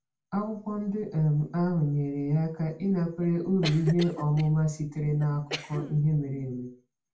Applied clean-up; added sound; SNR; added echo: none; Cough; 14 dB; reverberation time 0.3 s.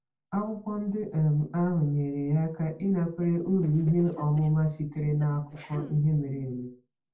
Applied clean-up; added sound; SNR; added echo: neural separator model SepFormer DNS4.